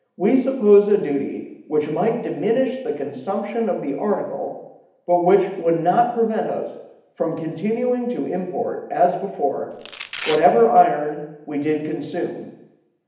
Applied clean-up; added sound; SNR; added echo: none; Domestic sounds, home sounds; 12 dB; reverberation time 0.8 s.